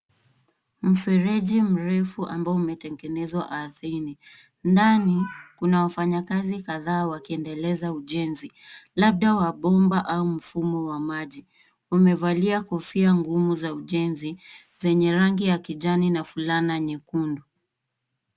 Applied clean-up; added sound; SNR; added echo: none; none; none; none.